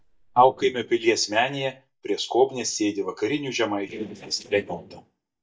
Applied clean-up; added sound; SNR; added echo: neural mask model DeepFilterNet 3.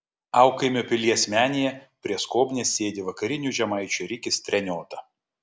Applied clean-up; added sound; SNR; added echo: none; none; none; none.